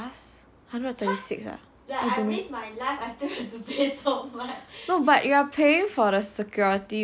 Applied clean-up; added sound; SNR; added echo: none; none; none; none.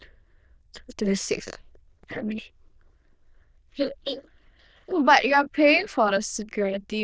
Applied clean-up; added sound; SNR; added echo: neural diffusion model UNIVERSE++.